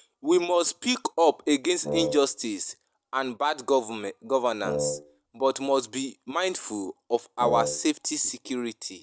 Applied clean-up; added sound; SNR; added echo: none; Wind instrument, woodwind instrument; 6 dB; none.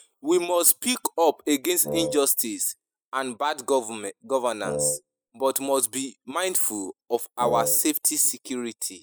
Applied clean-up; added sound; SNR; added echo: classical method spectral subtraction.